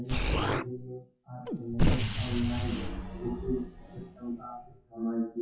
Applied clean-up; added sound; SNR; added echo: classical method WPE with log-MMSE.